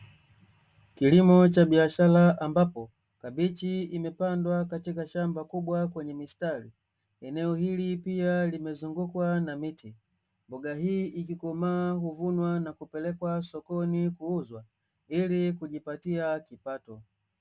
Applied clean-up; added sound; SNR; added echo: none; none; none; none.